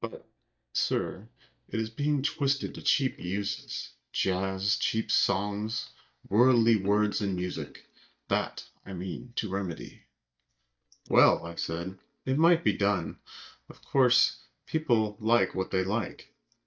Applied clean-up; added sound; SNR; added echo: neural mask model DeepFilterNet 3.